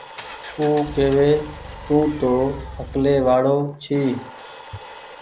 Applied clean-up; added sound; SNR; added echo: none; Engine + Domestic sounds, home sounds; 15 dB; none.